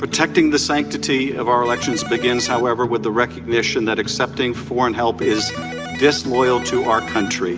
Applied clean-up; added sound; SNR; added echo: none; Electric guitar; 11 dB; none.